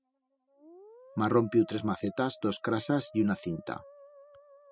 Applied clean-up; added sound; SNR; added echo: classical method spectral subtraction.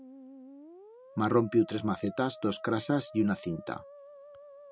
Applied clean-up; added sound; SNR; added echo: none; Musical instrument; 18 dB; none.